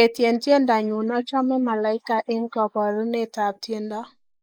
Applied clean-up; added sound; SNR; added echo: neural mask model Resemble Enhance denoiser.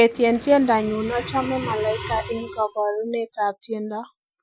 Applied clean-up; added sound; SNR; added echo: classical method Wiener filter.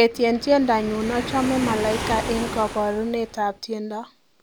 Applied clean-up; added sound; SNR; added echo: none; Waves, surf; 9 dB; none.